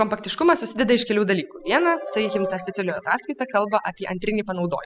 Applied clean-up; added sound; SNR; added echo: classical method spectral subtraction.